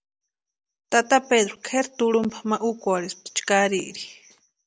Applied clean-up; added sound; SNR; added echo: none; none; none; none.